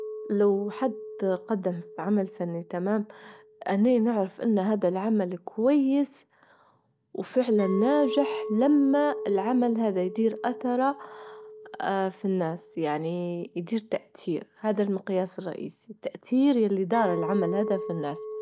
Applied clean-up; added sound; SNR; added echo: none; Chink, clink; 12 dB; none.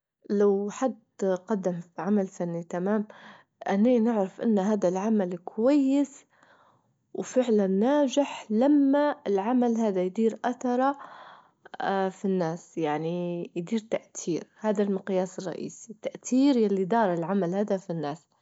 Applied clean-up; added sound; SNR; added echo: none; none; none; none.